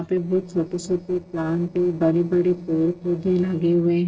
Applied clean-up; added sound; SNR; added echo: neural separator model SepFormer DNS4.